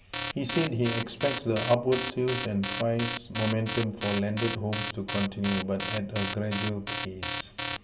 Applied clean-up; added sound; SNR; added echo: none; Alarm; 6 dB; reverberation time 1.6 s.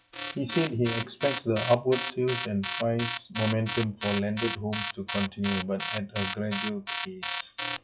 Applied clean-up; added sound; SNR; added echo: classical method WPE with log-MMSE.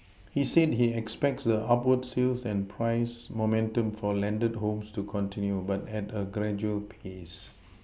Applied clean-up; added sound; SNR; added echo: none; none; none; none.